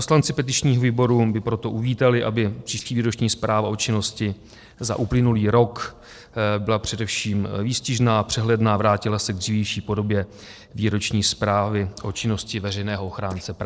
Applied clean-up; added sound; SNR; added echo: neural separator model SepFormer DNS4.